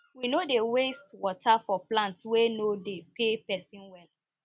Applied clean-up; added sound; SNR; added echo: none; none; none; none.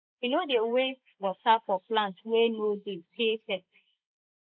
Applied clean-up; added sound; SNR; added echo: neural mask model Resemble Enhance denoiser.